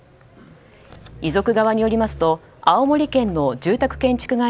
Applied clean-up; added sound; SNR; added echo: none; Growling; 17 dB; none.